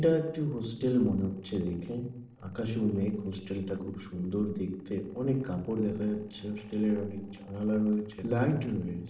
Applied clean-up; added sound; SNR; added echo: neural separator model SepFormer DNS4.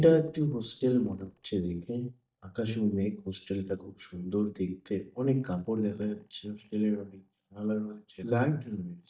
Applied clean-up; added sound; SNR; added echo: neural mask model DeepFilterNet 3.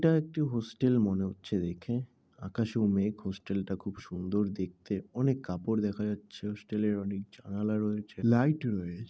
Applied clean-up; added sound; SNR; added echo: none; none; none; none.